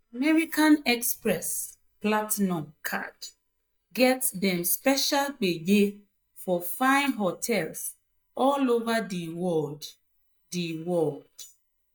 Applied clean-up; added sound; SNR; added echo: neural mask model DeepFilterNet 3.